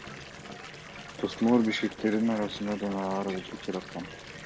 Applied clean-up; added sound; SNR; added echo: none; Fill (with liquid) / Bathtub (filling or washing) / Water tap, faucet; 13 dB; none.